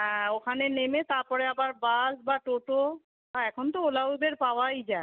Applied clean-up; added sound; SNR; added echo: none; none; none; none.